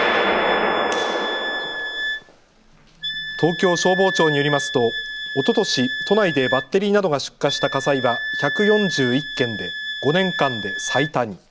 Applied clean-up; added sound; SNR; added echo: none; Wind instrument, woodwind instrument; 6 dB; none.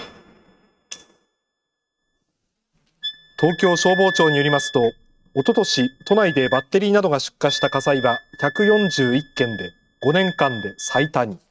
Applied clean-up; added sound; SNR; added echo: neural mask model RNNoise.